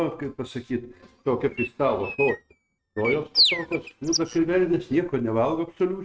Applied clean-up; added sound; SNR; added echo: neural mask model RNNoise.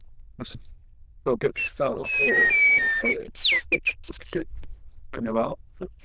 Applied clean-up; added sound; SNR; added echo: neural diffusion model UNIVERSE++.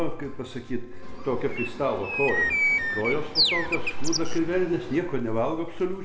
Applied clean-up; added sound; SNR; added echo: none; Bird; 2 dB; none.